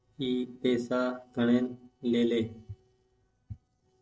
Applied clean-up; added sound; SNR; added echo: neural separator model SepFormer DNS4.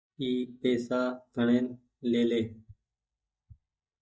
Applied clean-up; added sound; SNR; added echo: neural mask model DeepFilterNet 3.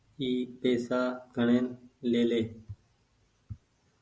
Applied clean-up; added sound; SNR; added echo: none; none; none; none.